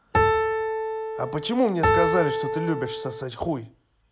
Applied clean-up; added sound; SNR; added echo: none; Piano; -4 dB; none.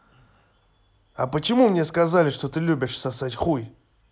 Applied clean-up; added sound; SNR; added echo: none; none; none; none.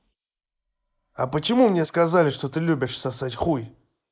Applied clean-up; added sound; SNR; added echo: neural mask model Resemble Enhance denoiser.